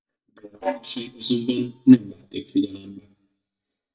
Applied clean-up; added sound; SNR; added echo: neural mask model DeepFilterNet 3.